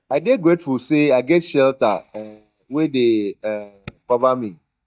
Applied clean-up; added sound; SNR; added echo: neural mask model DeepFilterNet 3.